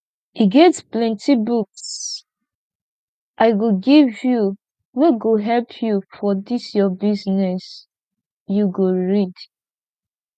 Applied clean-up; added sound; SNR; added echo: none; none; none; none.